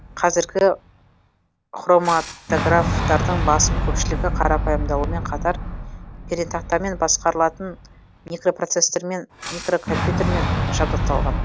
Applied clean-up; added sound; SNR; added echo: none; Boom; 2 dB; none.